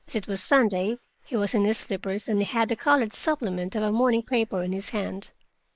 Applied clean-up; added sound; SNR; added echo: neural mask model Resemble Enhance denoiser.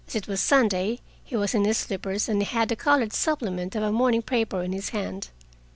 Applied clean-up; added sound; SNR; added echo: none; none; none; none.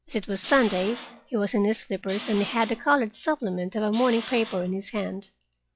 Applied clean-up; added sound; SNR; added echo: classical method log-MMSE.